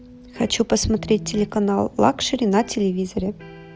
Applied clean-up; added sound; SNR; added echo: none; Electric guitar; 19 dB; none.